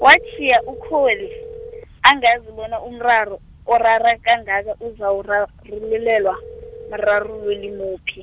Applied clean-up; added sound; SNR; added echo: none; Telephone; 18 dB; none.